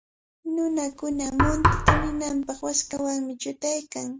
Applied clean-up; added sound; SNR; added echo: none; Knock; -2 dB; none.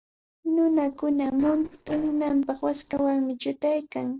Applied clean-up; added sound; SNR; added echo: neural separator model SepFormer DNS4.